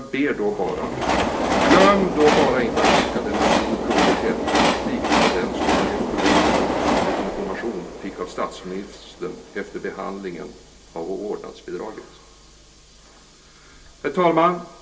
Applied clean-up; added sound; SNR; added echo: none; Train; -2 dB; reverberation time 0.2 s.